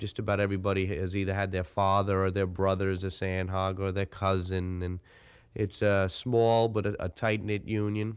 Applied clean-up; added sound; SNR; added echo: none; none; none; none.